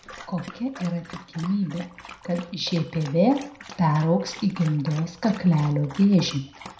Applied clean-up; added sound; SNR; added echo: none; Dog; 18 dB; reverberation time 0.4 s.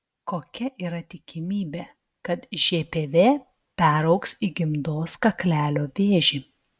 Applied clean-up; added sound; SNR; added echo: none; none; none; none.